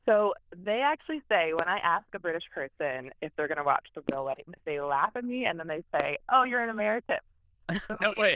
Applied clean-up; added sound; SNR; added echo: neural diffusion model UNIVERSE++.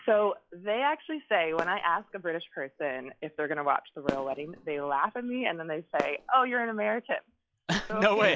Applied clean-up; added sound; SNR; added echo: classical method log-MMSE.